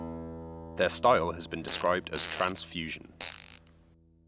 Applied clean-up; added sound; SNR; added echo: none; Acoustic guitar + Fart; 11 dB; none.